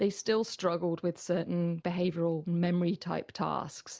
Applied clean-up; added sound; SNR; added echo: none; none; none; none.